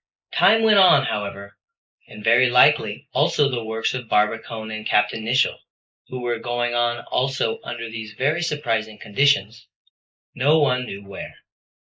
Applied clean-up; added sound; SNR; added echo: neural mask model Resemble Enhance denoiser.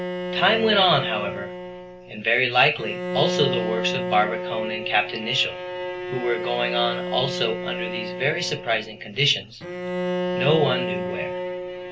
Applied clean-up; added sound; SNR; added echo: none; Bowed string instrument; 4 dB; none.